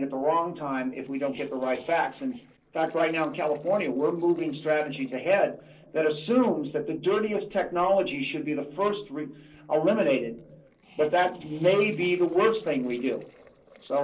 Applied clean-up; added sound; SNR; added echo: neural separator model SepFormer DNS4.